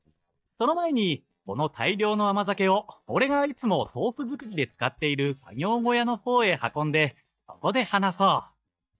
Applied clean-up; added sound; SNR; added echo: neural mask model DeepFilterNet 3.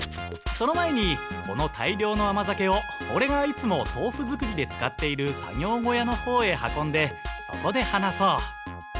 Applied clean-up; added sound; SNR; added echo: none; Trumpet; 13 dB; none.